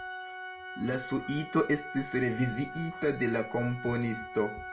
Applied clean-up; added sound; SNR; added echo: none; Organ; 10 dB; reverberation time 0.3 s.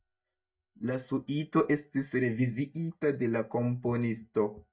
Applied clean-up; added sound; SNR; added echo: neural mask model DeepFilterNet 3.